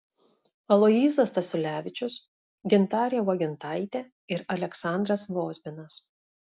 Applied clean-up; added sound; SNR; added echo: none; none; none; none.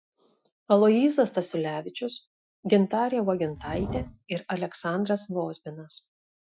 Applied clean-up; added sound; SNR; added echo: classical method Wiener filter.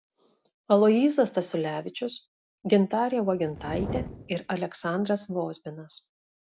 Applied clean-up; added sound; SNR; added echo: none; Fire; 11 dB; none.